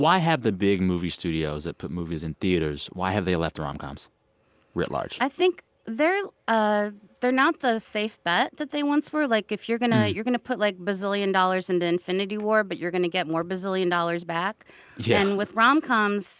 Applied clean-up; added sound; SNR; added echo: none; none; none; none.